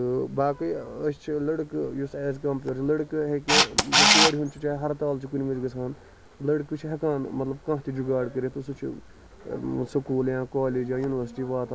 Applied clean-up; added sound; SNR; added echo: none; Camera; 2 dB; none.